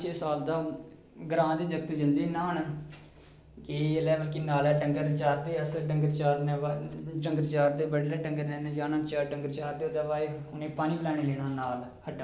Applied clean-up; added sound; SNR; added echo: none; none; none; none.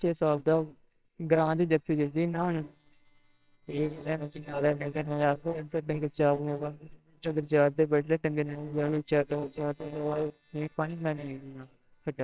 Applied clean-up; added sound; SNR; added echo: neural separator model SepFormer WHAMR!.